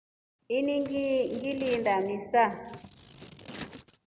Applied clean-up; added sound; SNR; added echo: none; Scissors; 17 dB; none.